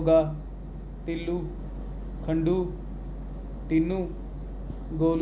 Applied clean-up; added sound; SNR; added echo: none; none; none; none.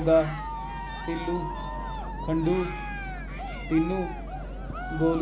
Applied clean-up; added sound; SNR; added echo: none; Cheering; 10 dB; none.